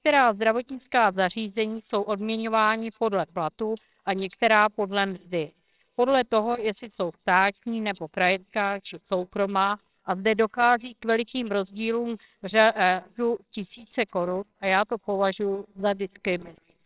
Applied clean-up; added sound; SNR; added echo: neural separator model SepFormer WHAMR!.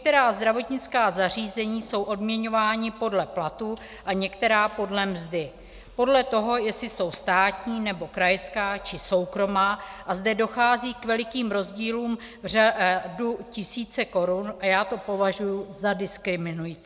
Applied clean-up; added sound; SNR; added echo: none; none; none; none.